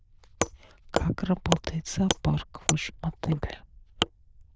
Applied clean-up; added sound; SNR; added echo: neural diffusion model UNIVERSE++.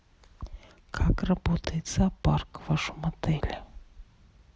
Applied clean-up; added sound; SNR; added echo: none; none; none; none.